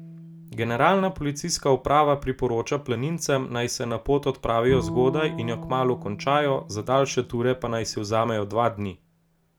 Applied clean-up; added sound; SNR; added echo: none; Bowed string instrument; 14 dB; none.